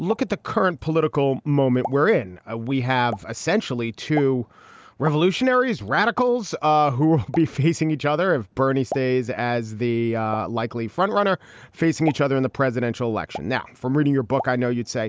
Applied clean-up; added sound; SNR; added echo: none; Explosion; 18 dB; none.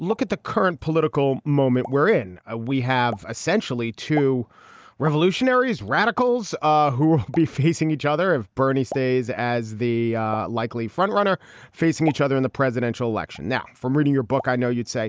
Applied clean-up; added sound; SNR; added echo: neural mask model DeepFilterNet 3.